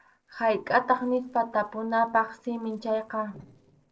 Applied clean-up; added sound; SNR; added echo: neural separator model SepFormer DNS4.